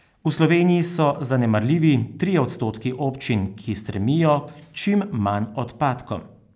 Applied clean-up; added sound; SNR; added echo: none; none; none; none.